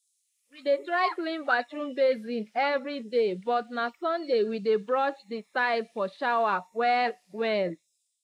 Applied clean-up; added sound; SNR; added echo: neural mask model Resemble Enhance denoiser.